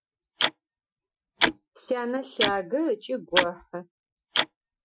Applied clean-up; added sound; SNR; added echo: classical method Wiener filter.